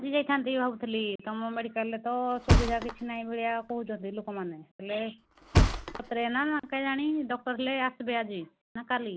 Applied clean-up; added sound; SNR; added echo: none; Thump, thud; -1 dB; none.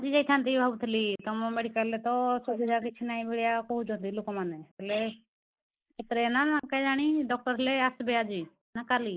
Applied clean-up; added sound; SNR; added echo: neural mask model Resemble Enhance denoiser.